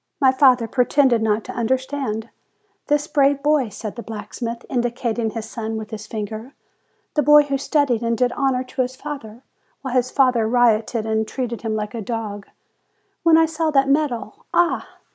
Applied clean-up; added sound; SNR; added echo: none; none; none; none.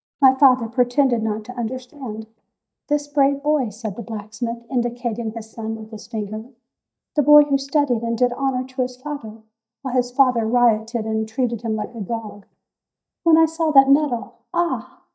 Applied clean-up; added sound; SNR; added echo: neural mask model DeepFilterNet 3.